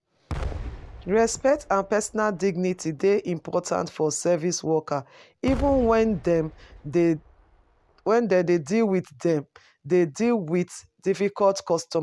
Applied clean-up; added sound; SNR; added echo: none; Explosion; 14 dB; none.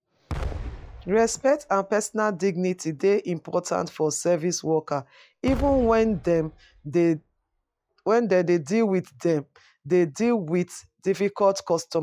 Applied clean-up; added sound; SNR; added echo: classical method log-MMSE.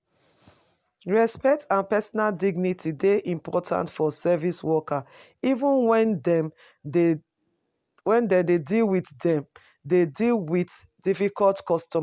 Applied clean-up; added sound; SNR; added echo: none; none; none; none.